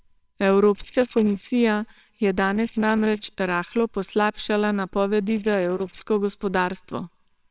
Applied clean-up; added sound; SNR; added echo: neural separator model SepFormer WHAMR!.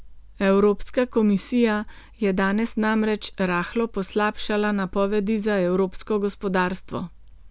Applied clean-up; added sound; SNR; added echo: none; none; none; none.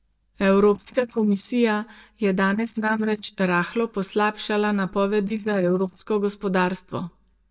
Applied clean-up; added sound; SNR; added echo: neural mask model DeepFilterNet 3.